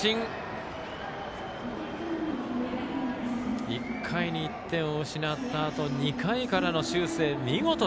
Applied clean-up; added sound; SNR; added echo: none; none; none; none.